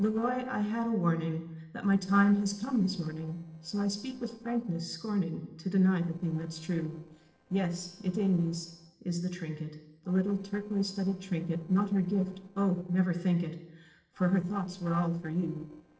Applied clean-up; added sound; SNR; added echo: neural separator model SepFormer DNS4.